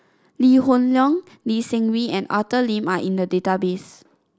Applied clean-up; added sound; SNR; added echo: none; none; none; none.